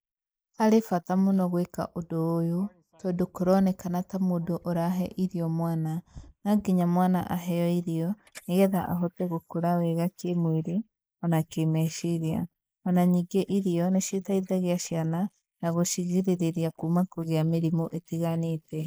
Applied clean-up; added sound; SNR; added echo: neural mask model Resemble Enhance denoiser.